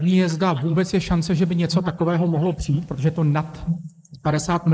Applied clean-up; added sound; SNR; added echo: neural mask model Resemble Enhance denoiser.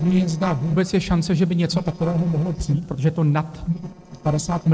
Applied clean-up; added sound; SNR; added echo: neural separator model SepFormer DNS4.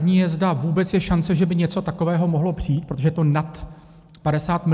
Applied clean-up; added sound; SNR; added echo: none; none; none; none.